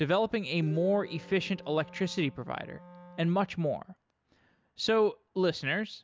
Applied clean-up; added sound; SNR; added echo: none; Plucked string instrument + Wind instrument, woodwind instrument; 19 dB; none.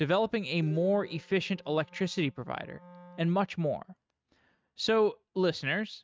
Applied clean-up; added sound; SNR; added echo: neural mask model RNNoise.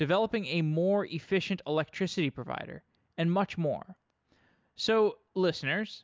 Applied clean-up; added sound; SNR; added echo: none; none; none; none.